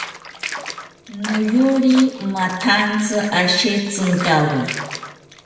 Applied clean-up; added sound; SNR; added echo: none; Bathtub (filling or washing) / Water; 12 dB; reverberation time 1.3 s.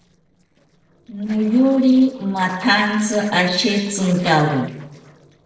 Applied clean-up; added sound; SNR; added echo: neural separator model SepFormer DNS4.